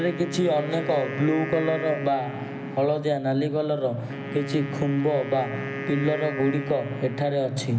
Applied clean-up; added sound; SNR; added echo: none; Wind instrument, woodwind instrument; 10 dB; none.